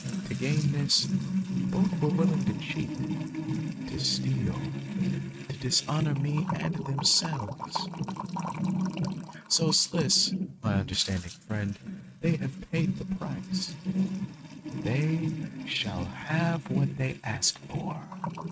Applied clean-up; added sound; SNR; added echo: neural mask model RNNoise.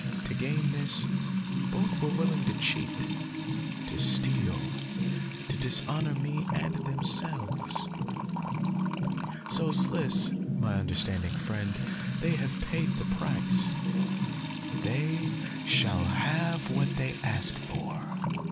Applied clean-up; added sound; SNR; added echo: none; Trickle, dribble / Water tap, faucet / Music; -2 dB; none.